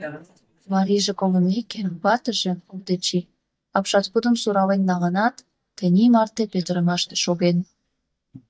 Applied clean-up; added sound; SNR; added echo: neural mask model DeepFilterNet 3.